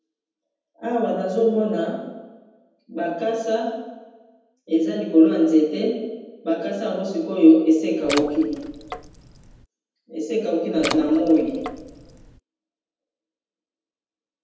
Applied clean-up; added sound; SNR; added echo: none; Water / Splash, splatter; 11 dB; reverberation time 1.1 s.